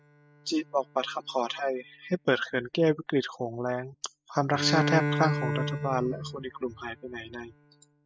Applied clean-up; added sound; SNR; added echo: classical method spectral subtraction.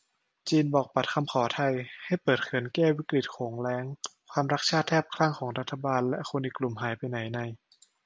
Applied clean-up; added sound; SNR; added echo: none; none; none; none.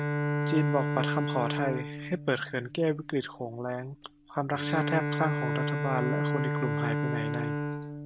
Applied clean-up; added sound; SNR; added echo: none; Bowed string instrument; 0 dB; none.